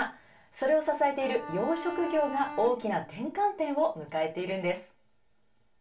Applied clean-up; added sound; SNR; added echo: none; Bowed string instrument; 11 dB; reverberation time 0.2 s.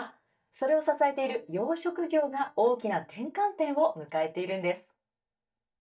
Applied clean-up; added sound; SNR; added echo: neural mask model DeepFilterNet 3.